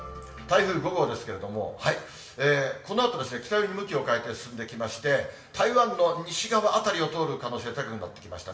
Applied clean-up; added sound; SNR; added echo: none; none; none; reverberation time 0.8 s.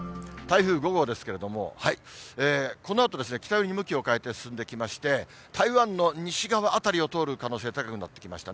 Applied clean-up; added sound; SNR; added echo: none; none; none; none.